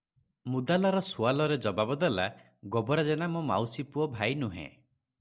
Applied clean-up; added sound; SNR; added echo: none; none; none; none.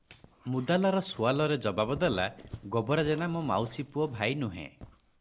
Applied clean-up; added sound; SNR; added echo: none; Dog; 20 dB; none.